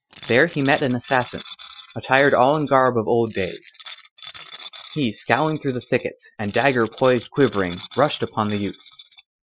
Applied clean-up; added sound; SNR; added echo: classical method Wiener filter.